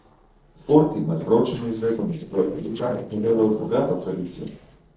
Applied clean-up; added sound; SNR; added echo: neural separator model SepFormer DNS4.